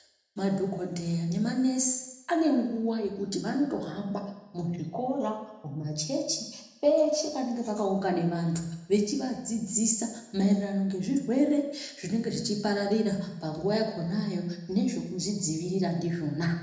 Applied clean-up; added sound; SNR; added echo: none; none; none; reverberation time 0.9 s.